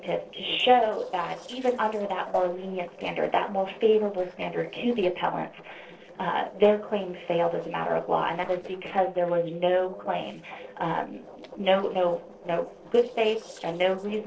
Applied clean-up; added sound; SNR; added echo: neural separator model SepFormer DNS4.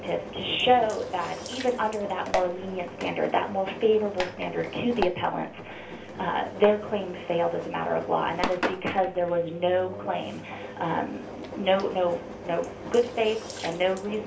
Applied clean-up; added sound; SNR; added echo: none; Engine; 9 dB; reverberation time 0.3 s.